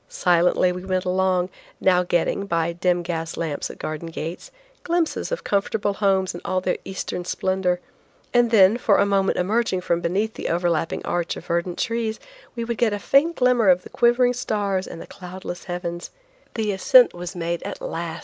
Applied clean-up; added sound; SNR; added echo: none; none; none; none.